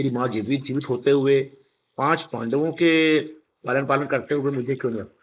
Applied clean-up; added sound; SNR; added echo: neural mask model Resemble Enhance denoiser.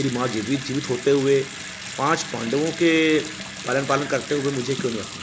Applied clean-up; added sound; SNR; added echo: none; Bathtub (filling or washing) / Sink (filling or washing) / Water tap, faucet; 11 dB; none.